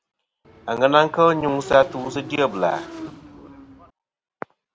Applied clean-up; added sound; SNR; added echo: none; Motorcycle / Engine; 16 dB; none.